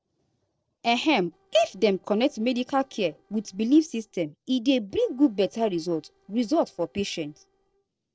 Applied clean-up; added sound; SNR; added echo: neural separator model SepFormer DNS4.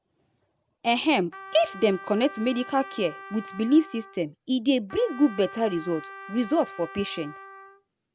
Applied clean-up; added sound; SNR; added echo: none; Trumpet; 16 dB; none.